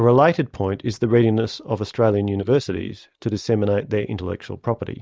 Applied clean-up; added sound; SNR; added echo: neural mask model Resemble Enhance denoiser.